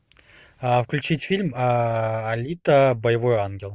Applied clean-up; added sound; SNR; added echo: none; none; none; none.